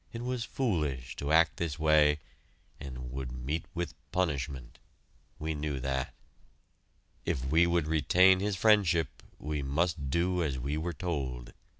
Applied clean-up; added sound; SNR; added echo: none; none; none; none.